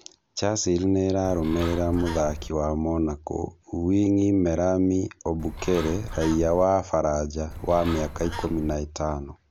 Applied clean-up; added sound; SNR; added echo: none; Bird; 10 dB; none.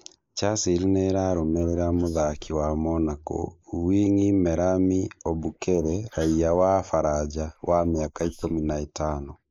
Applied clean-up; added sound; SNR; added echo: neural mask model Resemble Enhance denoiser.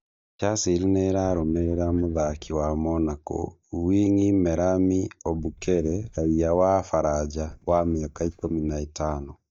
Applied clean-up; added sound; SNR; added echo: neural mask model DeepFilterNet 3.